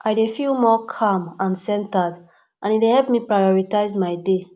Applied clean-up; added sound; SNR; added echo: none; none; none; none.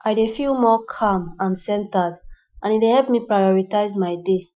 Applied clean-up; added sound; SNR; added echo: classical method Wiener filter.